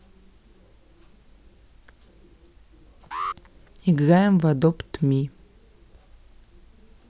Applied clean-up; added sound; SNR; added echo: none; Alarm; 11 dB; none.